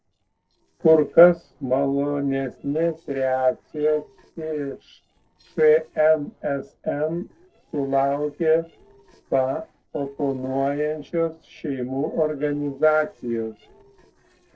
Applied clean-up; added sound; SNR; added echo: neural separator model SepFormer DNS4.